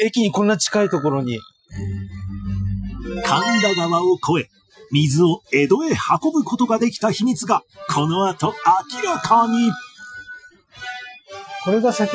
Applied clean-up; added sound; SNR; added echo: classical method Wiener filter.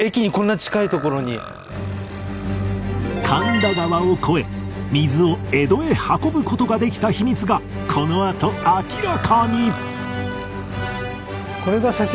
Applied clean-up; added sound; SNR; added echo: none; Burping, eructation; 18 dB; none.